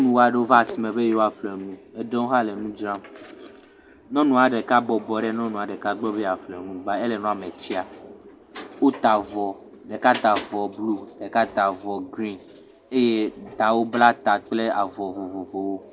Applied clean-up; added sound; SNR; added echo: none; none; none; none.